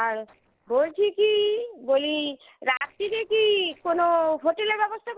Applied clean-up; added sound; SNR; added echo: neural separator model SepFormer DNS4.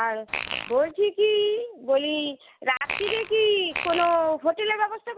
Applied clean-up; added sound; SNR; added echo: none; Fart; 8 dB; none.